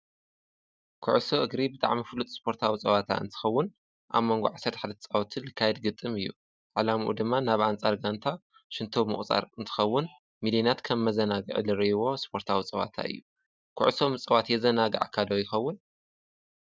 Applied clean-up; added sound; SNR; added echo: none; none; none; none.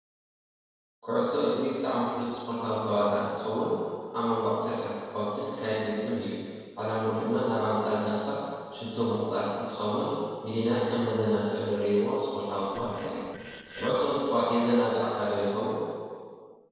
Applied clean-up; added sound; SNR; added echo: neural separator model SepFormer DNS4.